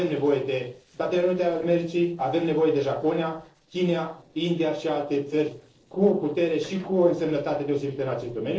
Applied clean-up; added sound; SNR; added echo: neural separator model SepFormer DNS4.